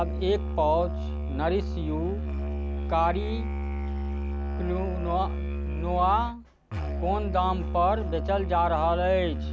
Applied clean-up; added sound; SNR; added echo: none; Musical instrument; 1 dB; none.